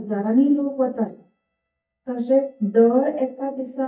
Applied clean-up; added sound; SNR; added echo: neural mask model DeepFilterNet 3.